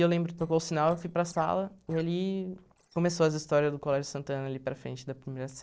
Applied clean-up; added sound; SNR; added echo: neural separator model SepFormer DNS4.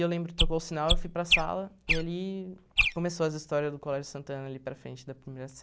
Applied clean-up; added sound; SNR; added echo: none; Chirp, tweet; -4 dB; none.